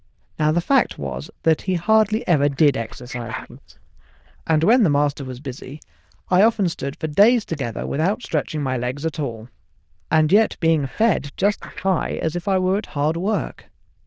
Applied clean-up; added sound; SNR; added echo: neural diffusion model UNIVERSE++.